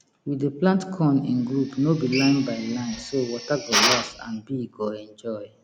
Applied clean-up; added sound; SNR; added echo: none; Drill; 4 dB; none.